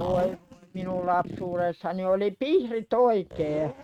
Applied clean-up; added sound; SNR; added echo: neural mask model RNNoise.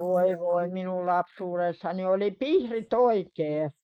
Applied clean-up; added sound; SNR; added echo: neural mask model Resemble Enhance denoiser.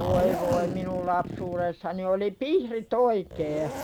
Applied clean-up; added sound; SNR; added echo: none; Zipper (clothing); 7 dB; none.